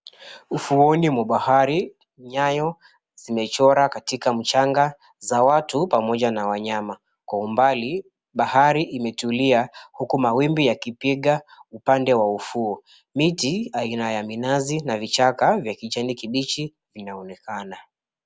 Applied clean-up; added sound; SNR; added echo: none; none; none; none.